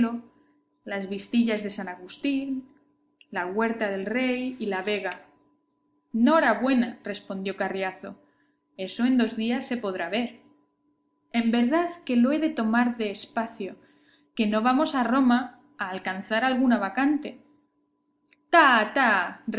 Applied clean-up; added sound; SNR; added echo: none; none; none; none.